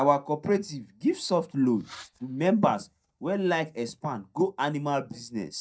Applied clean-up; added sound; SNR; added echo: neural mask model DeepFilterNet 3.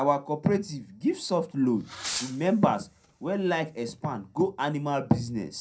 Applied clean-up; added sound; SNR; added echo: none; Fireworks; 14 dB; reverberation time 0.2 s.